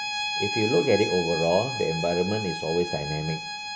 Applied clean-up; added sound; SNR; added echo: none; Bowed string instrument; 5 dB; none.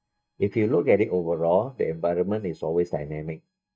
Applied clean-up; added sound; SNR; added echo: neural mask model DeepFilterNet 3.